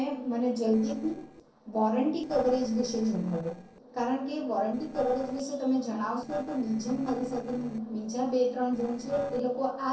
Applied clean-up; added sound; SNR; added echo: neural separator model SepFormer DNS4.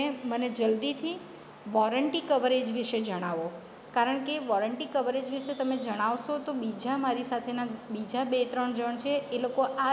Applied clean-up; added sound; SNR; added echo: none; none; none; none.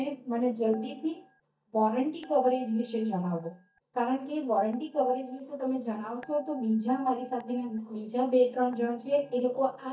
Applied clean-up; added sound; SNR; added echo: neural mask model DeepFilterNet 3.